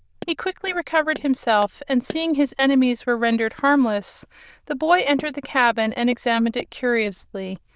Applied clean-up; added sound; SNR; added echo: neural diffusion model UNIVERSE++.